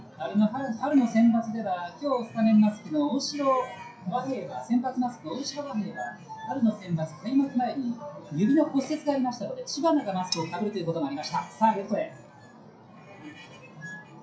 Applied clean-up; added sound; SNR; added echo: classical method WPE with log-MMSE.